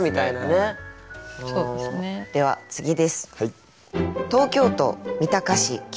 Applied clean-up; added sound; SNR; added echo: none; none; none; none.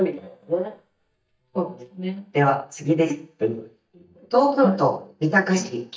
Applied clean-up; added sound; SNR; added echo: neural mask model DeepFilterNet 3.